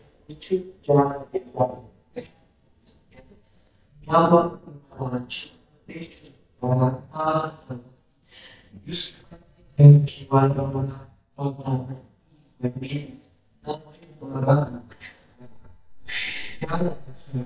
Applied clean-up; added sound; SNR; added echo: neural mask model DeepFilterNet 3.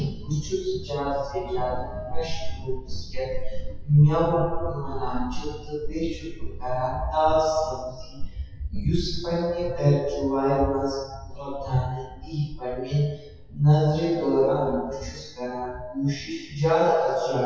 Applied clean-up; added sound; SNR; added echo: classical method WPE with log-MMSE.